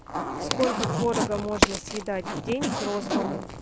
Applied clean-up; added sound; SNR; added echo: none; Zipper (clothing) + Crack; -2 dB; none.